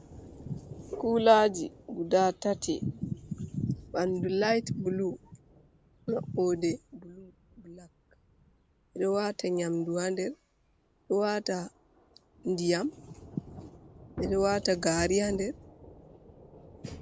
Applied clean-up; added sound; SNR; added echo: none; Thunder / Rain; 18 dB; none.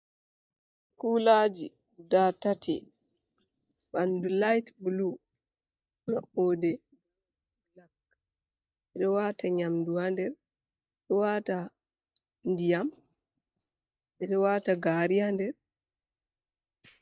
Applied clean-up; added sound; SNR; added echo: neural mask model DeepFilterNet 3.